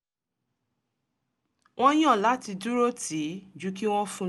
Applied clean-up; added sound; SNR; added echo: none; none; none; none.